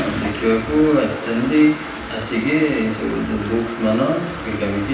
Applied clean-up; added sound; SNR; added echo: none; Toilet flush; 14 dB; reverberation time 0.9 s.